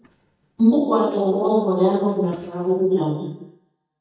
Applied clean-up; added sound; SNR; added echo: neural mask model DeepFilterNet 3.